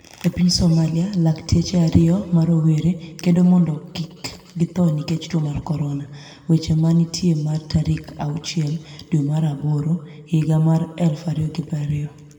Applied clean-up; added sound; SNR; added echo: none; none; none; reverberation time 1.4 s.